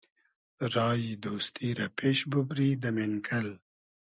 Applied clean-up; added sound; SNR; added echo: none; none; none; none.